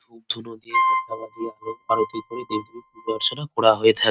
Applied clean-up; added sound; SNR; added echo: neural mask model RNNoise.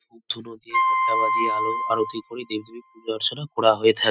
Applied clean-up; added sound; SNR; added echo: classical method spectral subtraction.